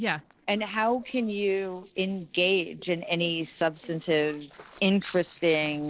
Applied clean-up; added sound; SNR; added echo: neural separator model SepFormer DNS4.